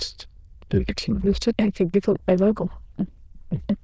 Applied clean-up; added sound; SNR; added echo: neural diffusion model UNIVERSE++.